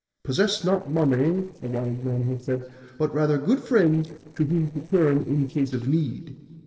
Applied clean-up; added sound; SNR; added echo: neural separator model SepFormer DNS4.